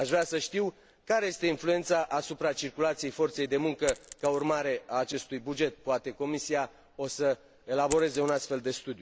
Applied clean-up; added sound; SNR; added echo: none; Coin (dropping); 20 dB; none.